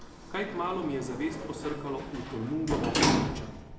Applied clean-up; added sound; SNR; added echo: none; Sliding door; -1 dB; reverberation time 1.2 s.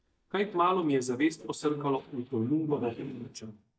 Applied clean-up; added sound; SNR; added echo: neural mask model DeepFilterNet 3.